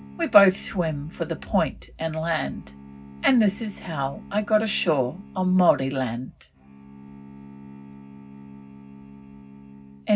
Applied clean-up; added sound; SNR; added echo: none; Bowed string instrument; 18 dB; reverberation time 0.4 s.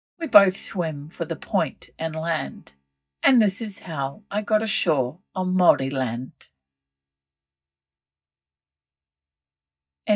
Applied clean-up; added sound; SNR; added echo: neural mask model DeepFilterNet 3.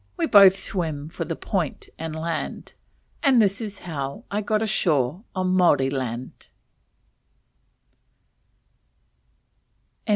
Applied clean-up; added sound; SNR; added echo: none; none; none; none.